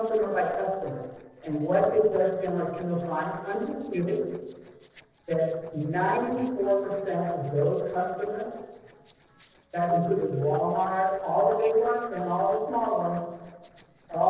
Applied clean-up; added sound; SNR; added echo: neural separator model SepFormer DNS4.